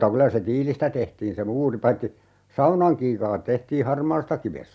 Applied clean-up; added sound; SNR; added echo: none; none; none; none.